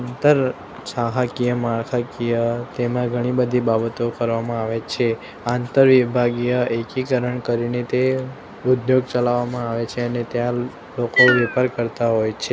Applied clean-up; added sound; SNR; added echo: none; none; none; none.